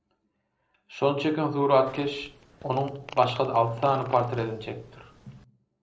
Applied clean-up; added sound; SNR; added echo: neural separator model SepFormer DNS4.